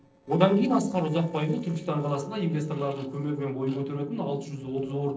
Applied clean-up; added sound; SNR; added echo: neural separator model SepFormer DNS4.